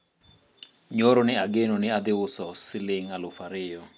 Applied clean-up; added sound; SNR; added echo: none; none; none; none.